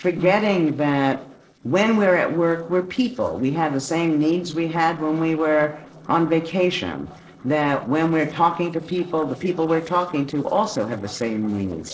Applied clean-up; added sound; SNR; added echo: neural separator model SepFormer DNS4.